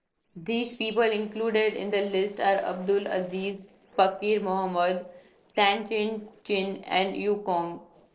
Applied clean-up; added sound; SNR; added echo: neural separator model SepFormer DNS4.